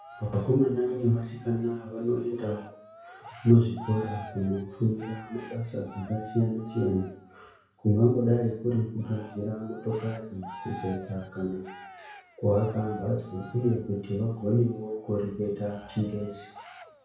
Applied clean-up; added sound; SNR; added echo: none; Cheering; 19 dB; reverberation time 0.6 s.